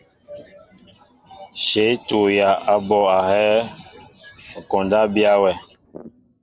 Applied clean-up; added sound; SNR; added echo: none; none; none; none.